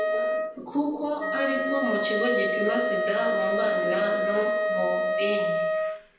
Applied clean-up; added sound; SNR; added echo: none; Wind instrument, woodwind instrument; -3 dB; reverberation time 0.9 s.